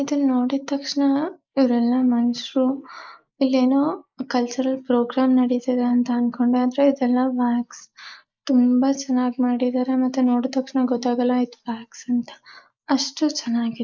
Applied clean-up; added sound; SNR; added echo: neural mask model Resemble Enhance denoiser.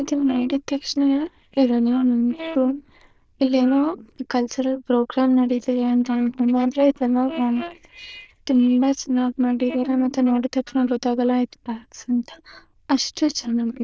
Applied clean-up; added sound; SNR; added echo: neural diffusion model UNIVERSE++.